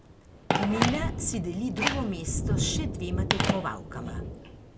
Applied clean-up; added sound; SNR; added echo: none; Telephone + Thunder; -3 dB; none.